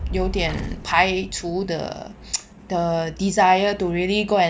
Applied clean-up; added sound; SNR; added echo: none; Fire; 12 dB; none.